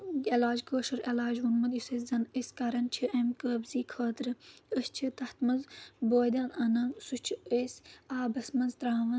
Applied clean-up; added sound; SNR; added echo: none; none; none; none.